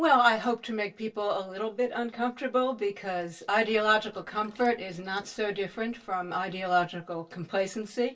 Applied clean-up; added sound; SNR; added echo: neural separator model SepFormer DNS4.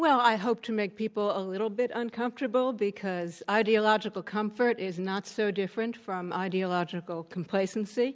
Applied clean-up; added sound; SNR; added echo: none; none; none; none.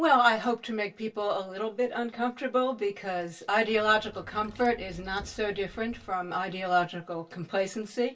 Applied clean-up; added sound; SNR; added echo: none; Trickle, dribble / Chirp, tweet; 19 dB; reverberation time 0.2 s.